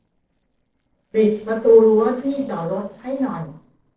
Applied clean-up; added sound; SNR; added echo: neural separator model SepFormer DNS4.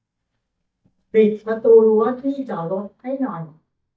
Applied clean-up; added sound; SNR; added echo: neural mask model DeepFilterNet 3.